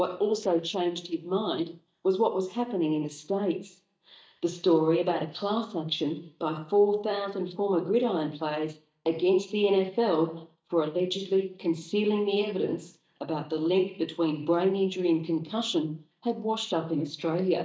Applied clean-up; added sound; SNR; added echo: neural mask model DeepFilterNet 3.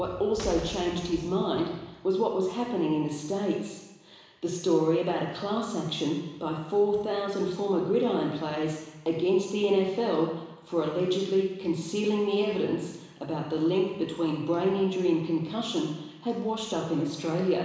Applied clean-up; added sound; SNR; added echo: none; Boom; 14 dB; reverberation time 1.0 s.